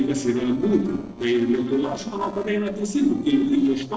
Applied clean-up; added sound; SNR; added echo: neural separator model SepFormer DNS4.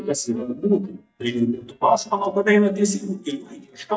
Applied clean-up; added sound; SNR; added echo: neural mask model DeepFilterNet 3.